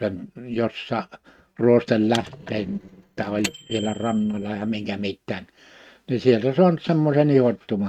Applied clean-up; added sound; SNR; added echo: neural mask model RNNoise.